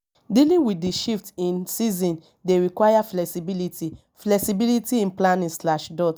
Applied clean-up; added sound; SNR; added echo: none; none; none; none.